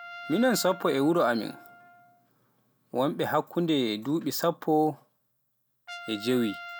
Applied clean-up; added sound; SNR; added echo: none; Trumpet; 18 dB; none.